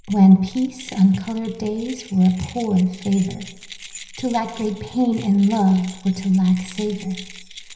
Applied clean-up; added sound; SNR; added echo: none; Keys jangling; 20 dB; reverberation time 0.9 s.